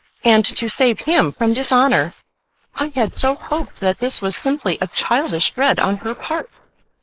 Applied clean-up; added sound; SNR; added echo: neural mask model Resemble Enhance denoiser.